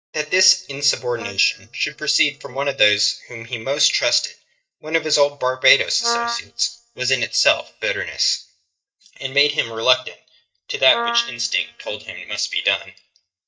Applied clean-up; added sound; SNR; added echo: neural mask model DeepFilterNet 3.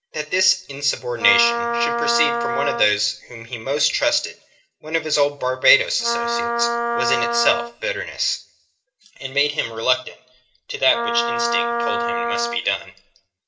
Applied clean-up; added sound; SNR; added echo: none; Wind instrument, woodwind instrument; 1 dB; reverberation time 0.4 s.